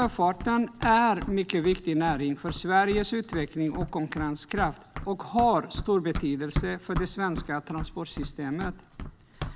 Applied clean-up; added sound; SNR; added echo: none; Run; 10 dB; none.